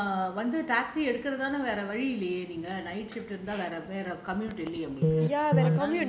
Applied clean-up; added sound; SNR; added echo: none; none; none; none.